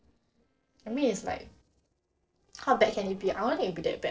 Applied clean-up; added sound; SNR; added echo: neural separator model SepFormer DNS4.